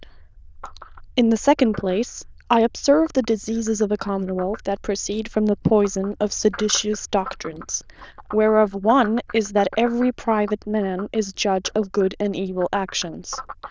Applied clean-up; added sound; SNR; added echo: neural diffusion model UNIVERSE++.